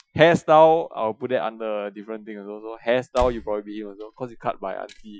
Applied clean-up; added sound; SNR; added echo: classical method Wiener filter.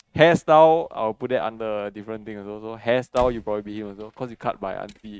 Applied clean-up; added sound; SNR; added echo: neural mask model RNNoise.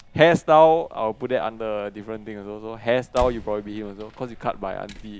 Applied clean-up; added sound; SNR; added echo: none; Slam; 19 dB; none.